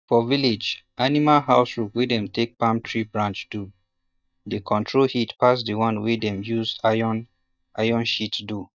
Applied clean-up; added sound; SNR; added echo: neural mask model DeepFilterNet 3.